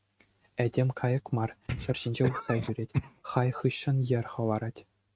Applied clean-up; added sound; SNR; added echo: neural mask model RNNoise.